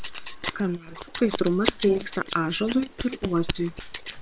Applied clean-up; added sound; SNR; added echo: neural separator model SepFormer WHAM!.